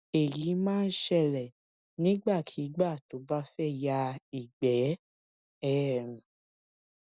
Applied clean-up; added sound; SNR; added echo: none; none; none; none.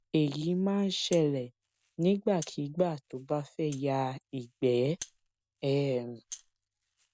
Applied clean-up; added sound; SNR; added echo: none; Rattle (instrument); 17 dB; none.